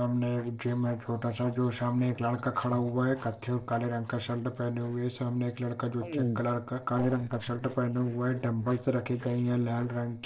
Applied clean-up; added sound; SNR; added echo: neural separator model SepFormer DNS4.